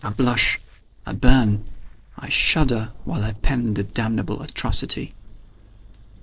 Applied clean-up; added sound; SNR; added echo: neural separator model SepFormer DNS4.